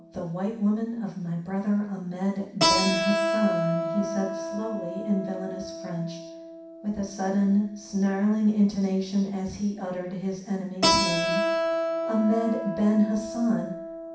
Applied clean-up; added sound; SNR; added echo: none; Keyboard (musical); 3 dB; reverberation time 0.6 s.